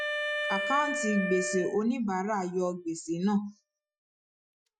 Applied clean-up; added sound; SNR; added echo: classical method Wiener filter.